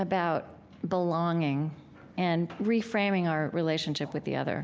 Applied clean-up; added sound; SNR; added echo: none; none; none; none.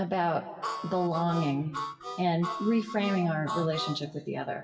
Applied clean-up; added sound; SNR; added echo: classical method WPE with log-MMSE.